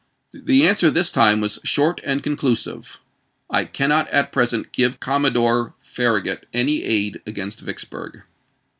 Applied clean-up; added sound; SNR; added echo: none; none; none; none.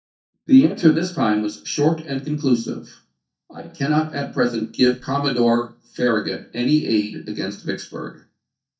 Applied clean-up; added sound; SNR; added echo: neural mask model DeepFilterNet 3.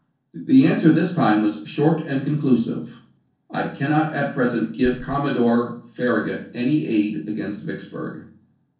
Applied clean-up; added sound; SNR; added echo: neural separator model SepFormer DNS4.